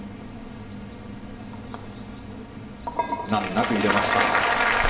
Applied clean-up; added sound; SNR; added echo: none; Water; 14 dB; reverberation time 2.3 s.